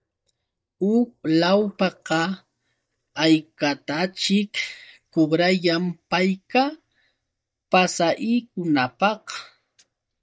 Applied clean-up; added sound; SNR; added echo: neural mask model DeepFilterNet 3.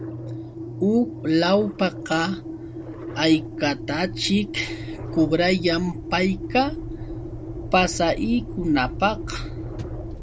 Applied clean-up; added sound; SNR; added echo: none; Engine; 9 dB; none.